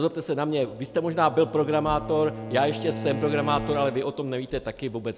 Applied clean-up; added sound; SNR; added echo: none; Bowed string instrument; 11 dB; none.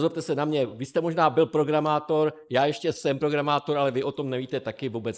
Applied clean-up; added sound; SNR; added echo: neural mask model Resemble Enhance denoiser.